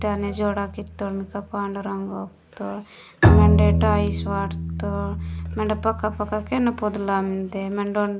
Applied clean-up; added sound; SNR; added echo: none; Bowed string instrument; -1 dB; none.